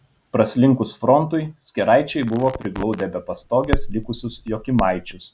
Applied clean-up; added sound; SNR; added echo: none; Crackle; 8 dB; none.